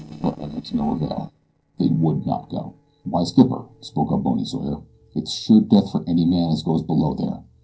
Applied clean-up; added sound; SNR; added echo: neural separator model SepFormer DNS4.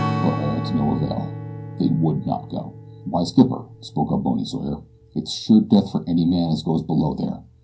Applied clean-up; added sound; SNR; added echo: none; Strum; 10 dB; reverberation time 0.3 s.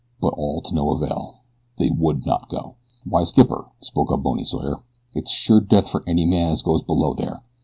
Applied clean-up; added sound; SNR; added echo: none; none; none; none.